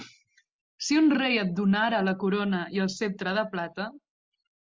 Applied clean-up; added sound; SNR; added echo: none; none; none; none.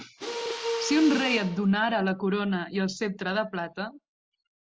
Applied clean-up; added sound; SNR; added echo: none; Mechanisms; 8 dB; none.